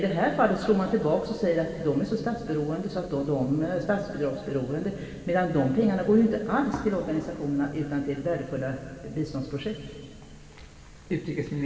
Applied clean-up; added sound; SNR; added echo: none; none; none; reverberation time 2.4 s.